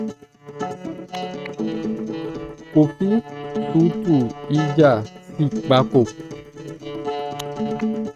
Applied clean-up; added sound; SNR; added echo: neural mask model RNNoise.